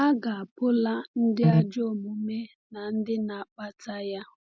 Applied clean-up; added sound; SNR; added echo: none; none; none; none.